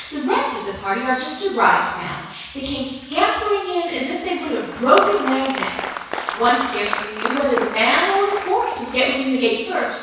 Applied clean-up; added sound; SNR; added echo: none; Applause; 11 dB; reverberation time 1.1 s.